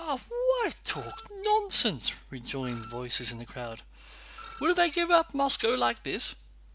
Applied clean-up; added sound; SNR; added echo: none; Screech; 19 dB; none.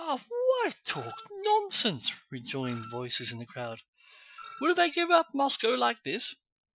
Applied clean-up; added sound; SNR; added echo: classical method Wiener filter.